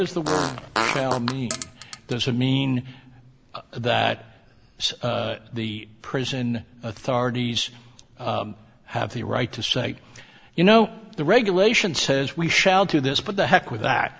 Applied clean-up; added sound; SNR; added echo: none; Fart; 6 dB; none.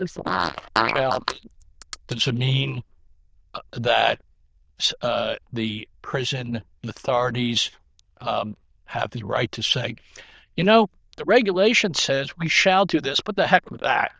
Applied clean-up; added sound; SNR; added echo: neural diffusion model UNIVERSE++.